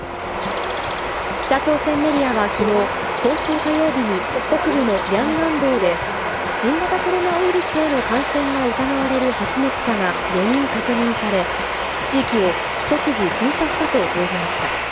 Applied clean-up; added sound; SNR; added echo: none; Bird vocalization, bird call, bird song; 2 dB; none.